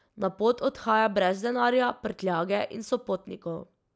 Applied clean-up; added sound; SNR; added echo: none; none; none; none.